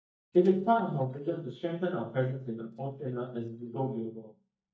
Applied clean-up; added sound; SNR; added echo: neural mask model DeepFilterNet 3.